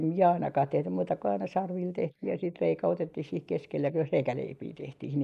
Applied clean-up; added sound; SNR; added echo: neural mask model Resemble Enhance denoiser.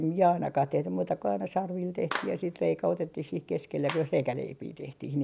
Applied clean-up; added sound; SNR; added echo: none; Clapping; 16 dB; none.